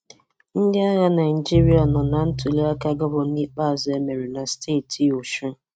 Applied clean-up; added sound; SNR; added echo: neural mask model RNNoise.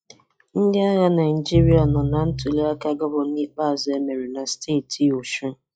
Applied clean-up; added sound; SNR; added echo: classical method log-MMSE.